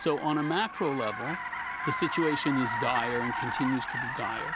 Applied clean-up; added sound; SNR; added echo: none; Car; 3 dB; none.